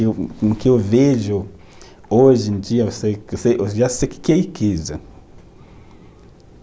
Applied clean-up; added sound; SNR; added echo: none; none; none; none.